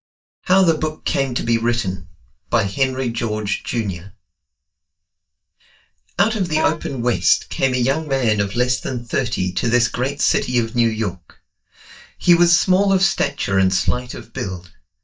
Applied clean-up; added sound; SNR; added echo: neural mask model DeepFilterNet 3.